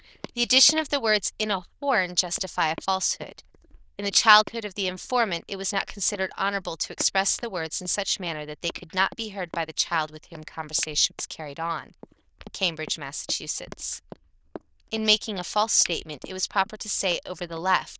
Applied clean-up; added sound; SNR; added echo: neural diffusion model UNIVERSE++.